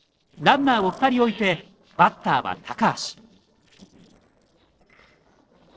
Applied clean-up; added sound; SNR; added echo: neural separator model SepFormer DNS4.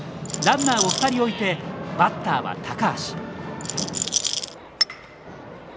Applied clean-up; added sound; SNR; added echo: none; Rattle; 2 dB; none.